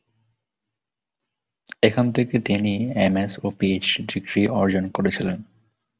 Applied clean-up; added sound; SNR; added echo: none; none; none; none.